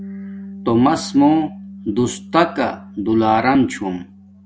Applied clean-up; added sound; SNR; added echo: none; Bass guitar; 17 dB; none.